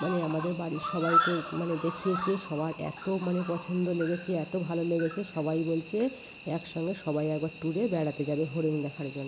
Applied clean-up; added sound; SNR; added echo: none; Cricket; 7 dB; none.